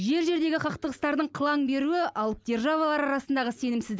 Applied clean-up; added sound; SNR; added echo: none; none; none; none.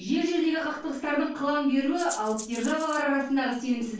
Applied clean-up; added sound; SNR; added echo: neural separator model SepFormer DNS4.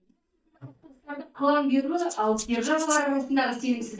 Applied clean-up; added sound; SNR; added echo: neural mask model DeepFilterNet 3.